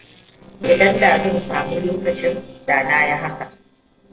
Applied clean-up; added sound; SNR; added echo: neural separator model SepFormer DNS4.